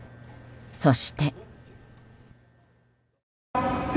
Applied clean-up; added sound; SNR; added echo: none; none; none; none.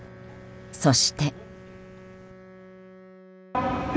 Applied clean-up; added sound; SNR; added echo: none; Wind instrument, woodwind instrument; 18 dB; none.